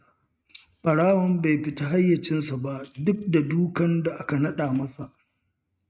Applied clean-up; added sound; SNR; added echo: neural mask model RNNoise.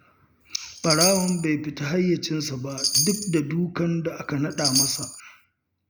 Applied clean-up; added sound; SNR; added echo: none; Chime; 2 dB; none.